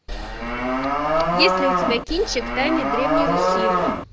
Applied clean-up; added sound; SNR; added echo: none; Livestock, farm animals, working animals; -4 dB; none.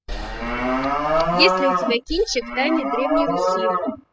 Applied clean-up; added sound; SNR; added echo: classical method spectral subtraction.